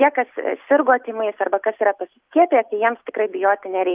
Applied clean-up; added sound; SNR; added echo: none; none; none; none.